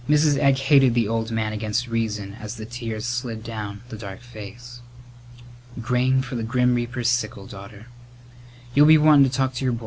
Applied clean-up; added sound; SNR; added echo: none; none; none; none.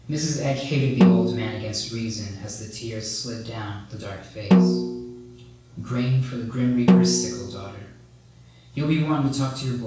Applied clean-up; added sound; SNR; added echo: none; Snare drum; -4 dB; reverberation time 0.7 s.